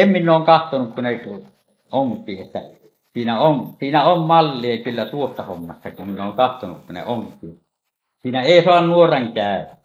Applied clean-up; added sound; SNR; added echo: neural mask model Resemble Enhance denoiser.